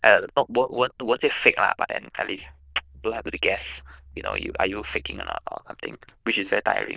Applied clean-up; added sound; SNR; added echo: neural diffusion model UNIVERSE++.